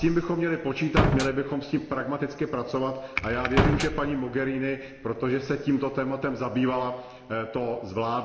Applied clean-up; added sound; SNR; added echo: none; Slam; -4 dB; reverberation time 3.0 s.